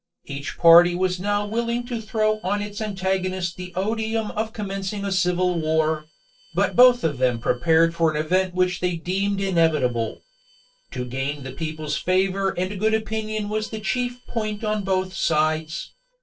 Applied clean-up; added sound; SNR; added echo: neural separator model SepFormer DNS4.